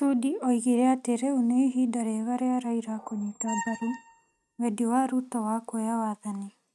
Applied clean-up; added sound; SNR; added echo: neural mask model RNNoise.